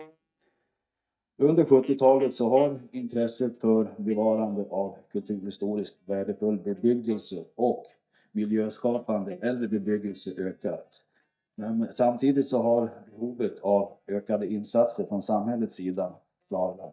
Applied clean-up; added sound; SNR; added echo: neural mask model DeepFilterNet 3.